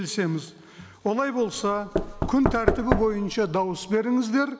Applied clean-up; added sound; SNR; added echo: none; Knock / Wood; 3 dB; none.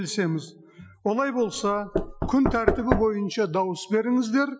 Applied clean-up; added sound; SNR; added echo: classical method Wiener filter.